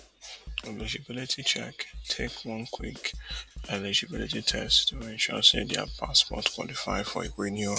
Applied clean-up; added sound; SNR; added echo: none; Snare drum; 14 dB; none.